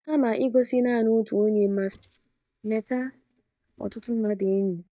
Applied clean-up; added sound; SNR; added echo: neural mask model DeepFilterNet 3.